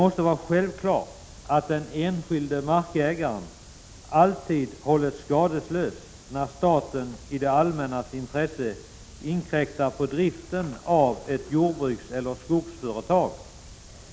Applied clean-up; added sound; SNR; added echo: none; none; none; none.